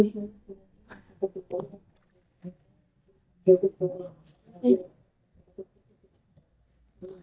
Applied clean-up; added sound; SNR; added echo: neural mask model DeepFilterNet 3.